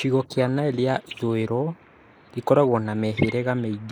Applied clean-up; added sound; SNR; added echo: neural mask model Resemble Enhance denoiser.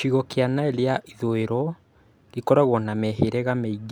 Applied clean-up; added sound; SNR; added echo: none; none; none; none.